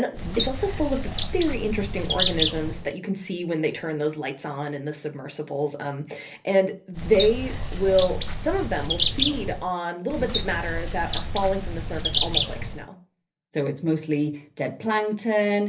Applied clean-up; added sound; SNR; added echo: none; Bird; 1 dB; reverberation time 0.3 s.